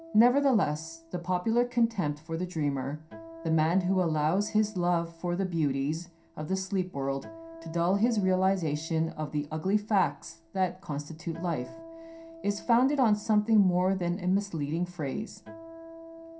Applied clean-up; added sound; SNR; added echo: none; Acoustic guitar; 20 dB; reverberation time 0.3 s.